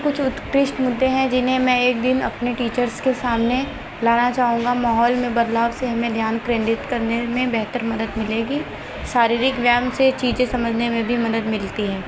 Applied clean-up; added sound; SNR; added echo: none; none; none; none.